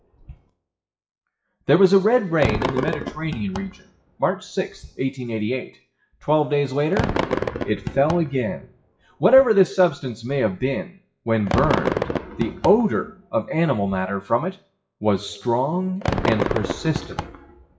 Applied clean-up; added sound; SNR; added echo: classical method WPE with log-MMSE.